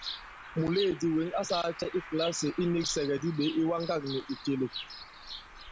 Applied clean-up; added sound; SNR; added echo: none; Bird vocalization, bird call, bird song; 11 dB; none.